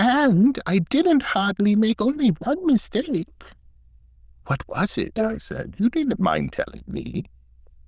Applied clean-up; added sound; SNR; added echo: neural diffusion model UNIVERSE++.